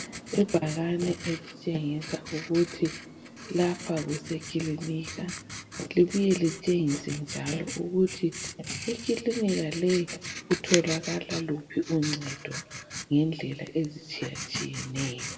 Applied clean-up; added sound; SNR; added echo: none; Writing; 10 dB; reverberation time 1.3 s.